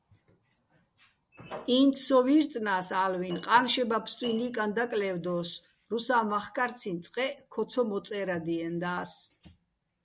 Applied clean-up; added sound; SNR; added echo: none; none; none; none.